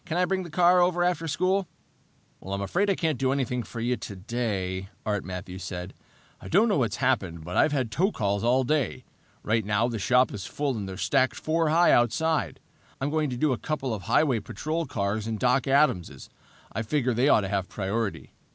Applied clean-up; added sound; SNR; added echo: none; none; none; none.